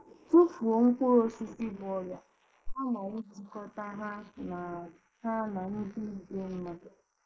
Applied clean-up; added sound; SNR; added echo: neural mask model Resemble Enhance denoiser.